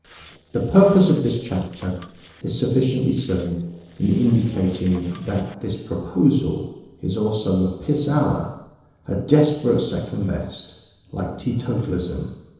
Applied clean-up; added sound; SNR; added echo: neural separator model SepFormer DNS4.